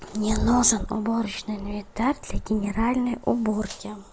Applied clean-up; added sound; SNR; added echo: none; none; none; none.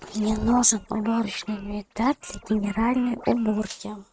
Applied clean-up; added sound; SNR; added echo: neural mask model RNNoise.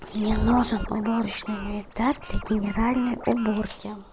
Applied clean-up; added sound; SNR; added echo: none; Scratching (performance technique) + Scissors; 17 dB; none.